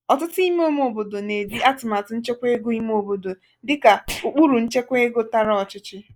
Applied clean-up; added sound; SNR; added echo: neural mask model Resemble Enhance denoiser.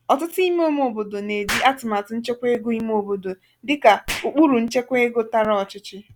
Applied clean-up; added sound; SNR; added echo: none; Explosion; 16 dB; none.